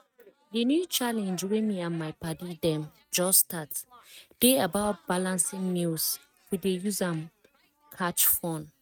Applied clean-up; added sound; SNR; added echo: neural mask model RNNoise.